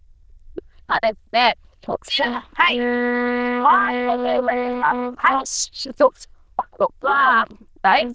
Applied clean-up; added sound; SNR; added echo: neural diffusion model UNIVERSE++.